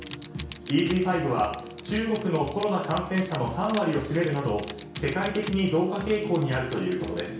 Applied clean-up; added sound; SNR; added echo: none; Crushing; 12 dB; reverberation time 0.6 s.